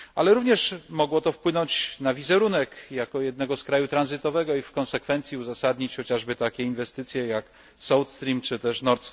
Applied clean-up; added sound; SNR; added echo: none; none; none; none.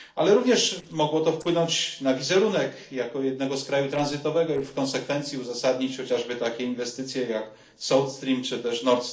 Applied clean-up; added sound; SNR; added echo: neural separator model SepFormer DNS4.